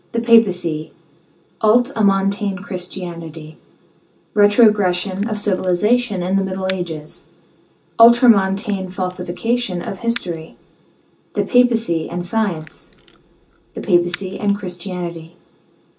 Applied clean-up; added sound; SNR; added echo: none; Camera; 20 dB; reverberation time 0.2 s.